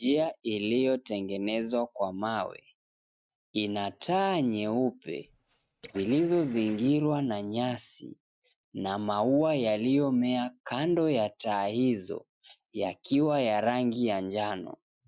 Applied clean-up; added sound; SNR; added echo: neural mask model RNNoise.